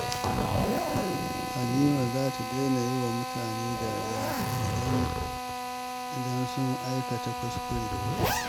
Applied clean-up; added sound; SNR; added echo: none; Zipper (clothing) + Drill; -1 dB; none.